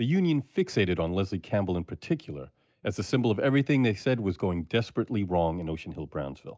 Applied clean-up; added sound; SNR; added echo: none; none; none; none.